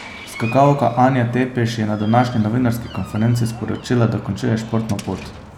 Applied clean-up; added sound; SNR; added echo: none; Door; 18 dB; none.